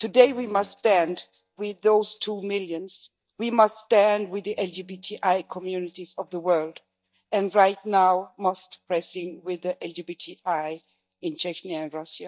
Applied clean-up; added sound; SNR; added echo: neural mask model DeepFilterNet 3.